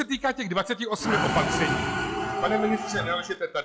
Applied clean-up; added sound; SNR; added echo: classical method log-MMSE.